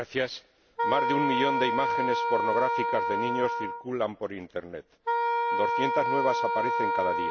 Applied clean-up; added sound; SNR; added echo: none; Wind instrument, woodwind instrument; -3 dB; none.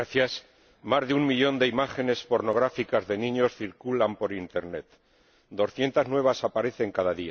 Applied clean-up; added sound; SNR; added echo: none; none; none; none.